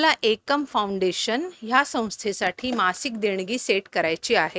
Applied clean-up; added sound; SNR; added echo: neural mask model RNNoise.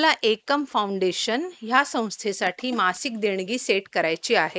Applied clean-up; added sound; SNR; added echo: neural mask model Resemble Enhance denoiser.